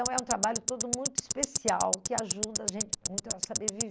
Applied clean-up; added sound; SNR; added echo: none; Tick-tock; -2 dB; none.